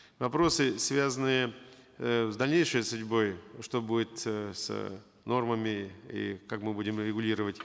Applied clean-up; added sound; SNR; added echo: none; none; none; none.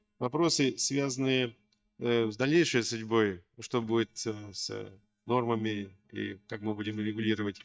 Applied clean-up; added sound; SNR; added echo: neural mask model DeepFilterNet 3.